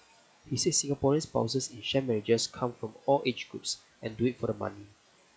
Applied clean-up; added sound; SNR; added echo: classical method log-MMSE.